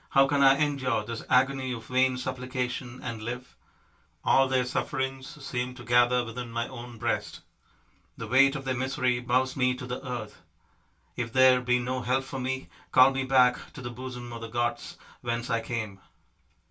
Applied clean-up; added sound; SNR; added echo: none; none; none; reverberation time 0.1 s.